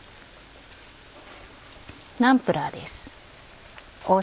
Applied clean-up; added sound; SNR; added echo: none; none; none; none.